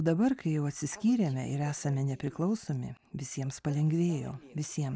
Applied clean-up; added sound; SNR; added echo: none; none; none; none.